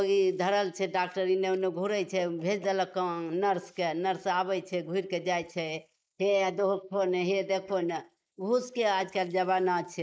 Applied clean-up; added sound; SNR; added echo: neural mask model Resemble Enhance denoiser.